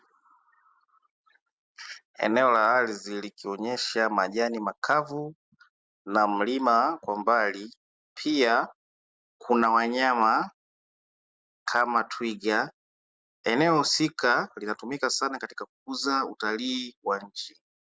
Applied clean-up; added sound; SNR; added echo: none; none; none; none.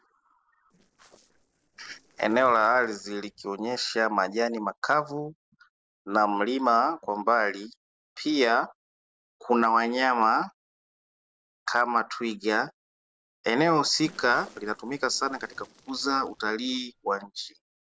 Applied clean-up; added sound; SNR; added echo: neural separator model SepFormer DNS4.